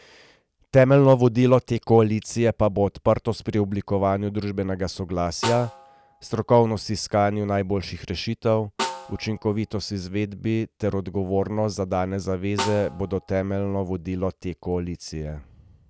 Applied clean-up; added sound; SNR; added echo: none; Snare drum; 14 dB; none.